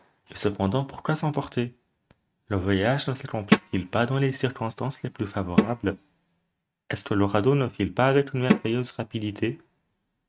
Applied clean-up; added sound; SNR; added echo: neural mask model RNNoise.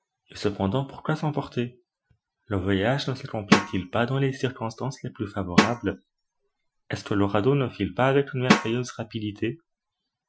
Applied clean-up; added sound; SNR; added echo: classical method Wiener filter.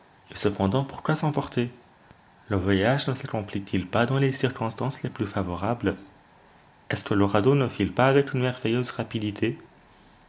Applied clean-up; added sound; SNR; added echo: none; none; none; none.